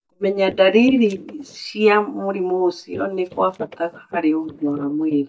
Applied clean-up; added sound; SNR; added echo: neural mask model DeepFilterNet 3.